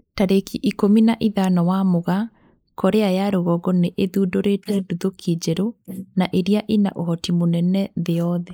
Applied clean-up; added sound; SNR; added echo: neural mask model Resemble Enhance denoiser.